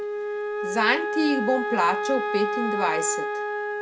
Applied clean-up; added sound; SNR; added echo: none; Wind instrument, woodwind instrument; 1 dB; none.